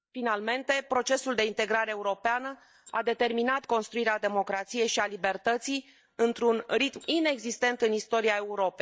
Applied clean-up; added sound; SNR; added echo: neural mask model DeepFilterNet 3.